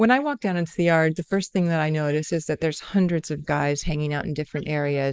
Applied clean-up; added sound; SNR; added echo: neural mask model Resemble Enhance denoiser.